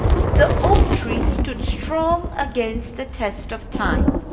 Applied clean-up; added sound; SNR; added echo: none; Thunder / Rain; -3 dB; reverberation time 0.9 s.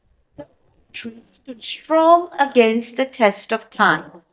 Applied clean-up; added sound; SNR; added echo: neural mask model DeepFilterNet 3.